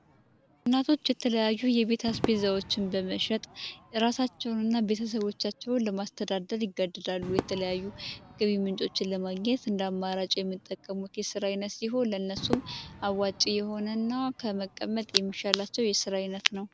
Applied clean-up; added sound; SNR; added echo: none; Crowd / Fireworks; 14 dB; none.